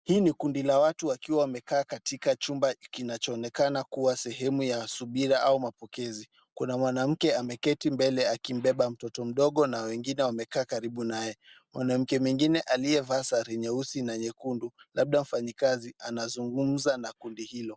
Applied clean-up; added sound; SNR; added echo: none; none; none; none.